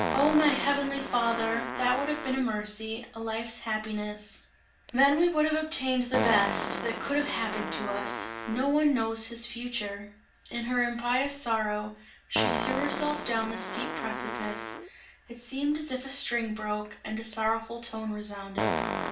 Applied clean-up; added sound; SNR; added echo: none; Fart; 7 dB; reverberation time 0.4 s.